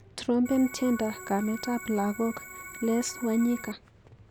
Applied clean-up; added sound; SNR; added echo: none; Organ; 14 dB; none.